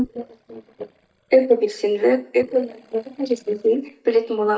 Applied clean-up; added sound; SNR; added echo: neural mask model DeepFilterNet 3.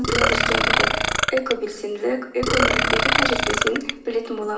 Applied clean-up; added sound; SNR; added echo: none; Burping, eructation; -5 dB; reverberation time 0.8 s.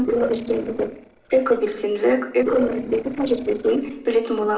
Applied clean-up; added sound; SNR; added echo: neural separator model SepFormer DNS4.